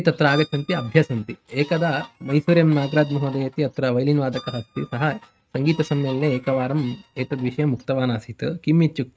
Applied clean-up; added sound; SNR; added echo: neural mask model RNNoise.